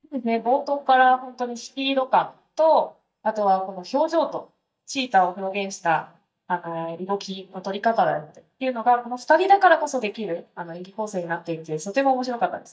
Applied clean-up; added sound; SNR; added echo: neural mask model DeepFilterNet 3.